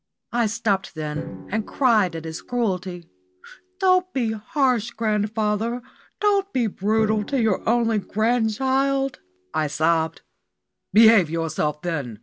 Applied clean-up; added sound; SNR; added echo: none; Drum; 20 dB; none.